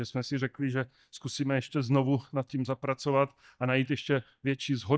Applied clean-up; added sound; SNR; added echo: neural mask model DeepFilterNet 3.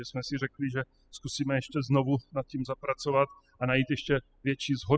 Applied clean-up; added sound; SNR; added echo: classical method spectral subtraction.